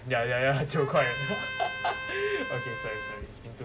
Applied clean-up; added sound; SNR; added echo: none; Trumpet; 6 dB; none.